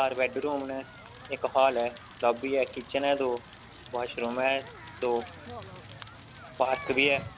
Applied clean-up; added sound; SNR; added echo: none; Crackle; 16 dB; none.